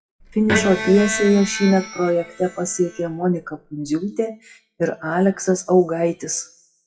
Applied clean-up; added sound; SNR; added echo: classical method WPE with log-MMSE.